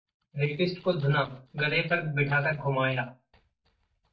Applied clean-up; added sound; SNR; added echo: neural mask model DeepFilterNet 3.